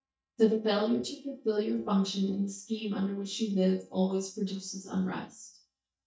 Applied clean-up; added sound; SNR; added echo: neural mask model DeepFilterNet 3.